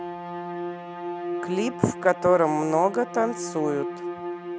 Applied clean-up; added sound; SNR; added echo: none; Bowed string instrument; 7 dB; none.